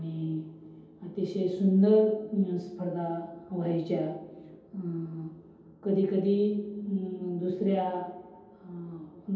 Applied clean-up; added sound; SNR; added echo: none; none; none; reverberation time 0.8 s.